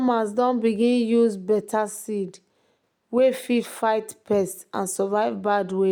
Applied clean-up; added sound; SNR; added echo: none; none; none; none.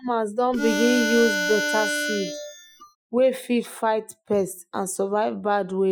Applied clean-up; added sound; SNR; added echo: classical method Wiener filter.